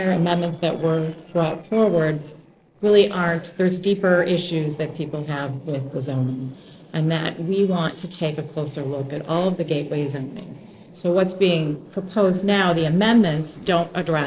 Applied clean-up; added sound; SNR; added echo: neural separator model SepFormer DNS4.